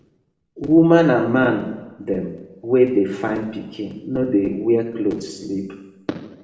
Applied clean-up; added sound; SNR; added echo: none; none; none; reverberation time 0.9 s.